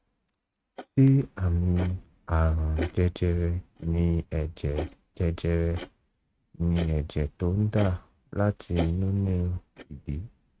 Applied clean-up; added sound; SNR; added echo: neural mask model RNNoise.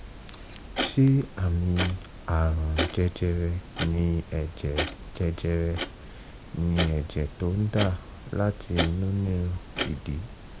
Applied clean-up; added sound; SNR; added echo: none; Clock; 9 dB; none.